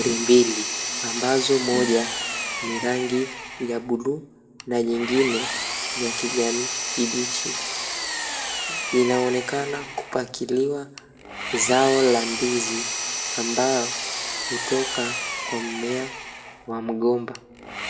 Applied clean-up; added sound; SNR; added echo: none; Engine; 5 dB; reverberation time 1.1 s.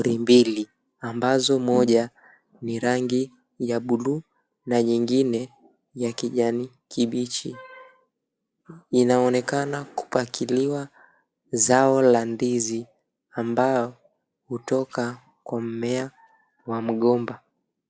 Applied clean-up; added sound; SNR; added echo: none; none; none; none.